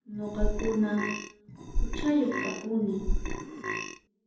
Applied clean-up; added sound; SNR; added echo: none; Burping, eructation; 0 dB; reverberation time 0.8 s.